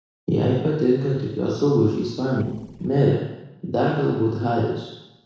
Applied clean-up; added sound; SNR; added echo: neural separator model SepFormer DNS4.